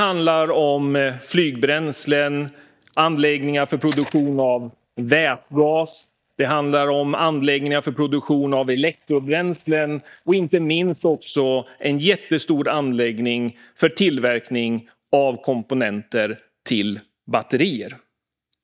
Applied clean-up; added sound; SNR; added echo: neural mask model DeepFilterNet 3.